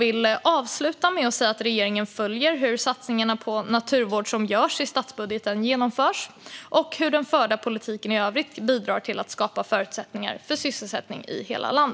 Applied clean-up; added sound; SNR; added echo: none; none; none; none.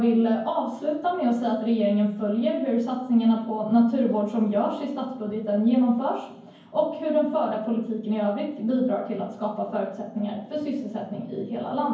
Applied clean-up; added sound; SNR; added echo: none; none; none; reverberation time 0.9 s.